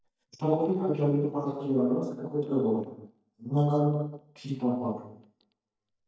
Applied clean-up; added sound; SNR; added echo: neural mask model DeepFilterNet 3.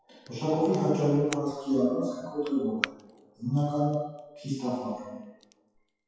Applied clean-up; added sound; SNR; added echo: classical method WPE with log-MMSE.